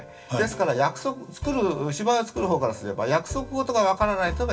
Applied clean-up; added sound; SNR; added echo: none; none; none; reverberation time 0.2 s.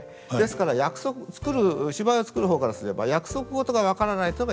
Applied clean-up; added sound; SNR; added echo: none; none; none; none.